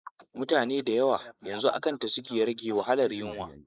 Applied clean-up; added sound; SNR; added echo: neural mask model Resemble Enhance denoiser.